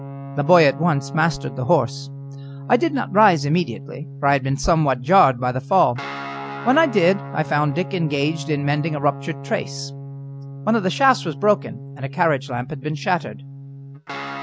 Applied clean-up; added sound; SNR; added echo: none; Guitar; 12 dB; none.